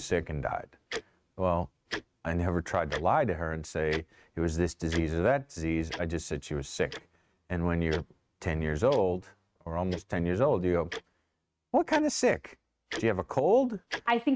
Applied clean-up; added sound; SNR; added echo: neural mask model RNNoise.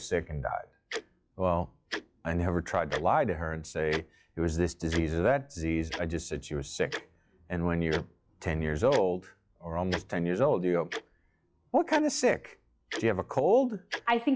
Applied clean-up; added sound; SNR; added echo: classical method log-MMSE.